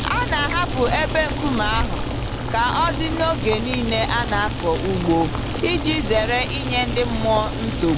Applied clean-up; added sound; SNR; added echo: none; Boiling; 2 dB; none.